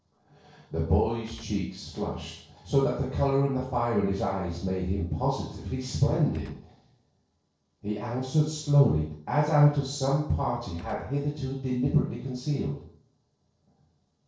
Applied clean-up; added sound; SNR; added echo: neural separator model SepFormer DNS4.